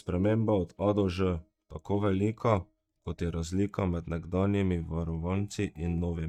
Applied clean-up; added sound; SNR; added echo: neural mask model DeepFilterNet 3.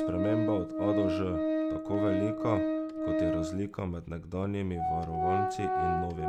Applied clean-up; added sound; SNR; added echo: none; Organ; -3 dB; none.